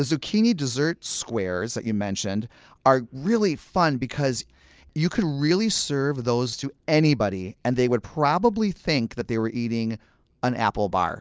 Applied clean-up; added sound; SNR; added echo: none; none; none; none.